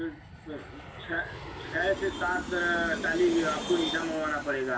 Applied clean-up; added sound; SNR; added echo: none; Aircraft; 9 dB; reverberation time 0.2 s.